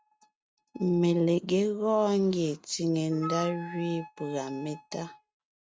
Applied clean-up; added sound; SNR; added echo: neural mask model RNNoise.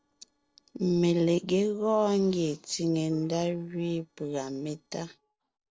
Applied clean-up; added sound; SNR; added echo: neural separator model SepFormer DNS4.